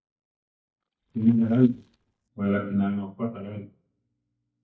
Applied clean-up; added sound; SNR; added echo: neural mask model DeepFilterNet 3.